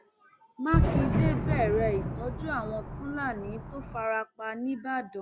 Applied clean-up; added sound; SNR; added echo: none; Fireworks; -3 dB; none.